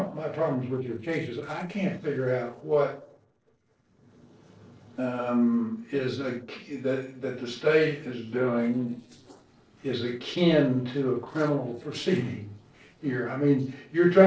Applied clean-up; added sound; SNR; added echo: neural separator model SepFormer DNS4.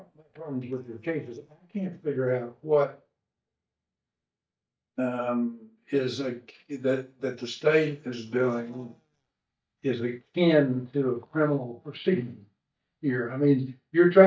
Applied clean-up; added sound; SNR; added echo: neural mask model DeepFilterNet 3.